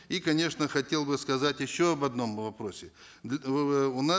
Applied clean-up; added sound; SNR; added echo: none; none; none; none.